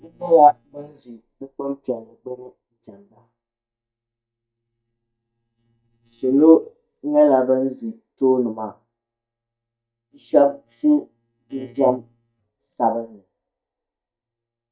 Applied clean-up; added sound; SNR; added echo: neural mask model DeepFilterNet 3.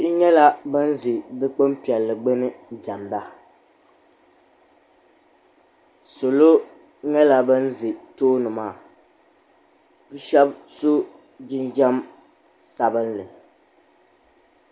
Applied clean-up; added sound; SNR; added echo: none; none; none; none.